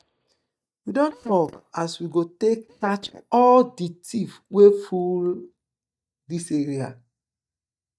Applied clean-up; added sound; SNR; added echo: neural mask model DeepFilterNet 3.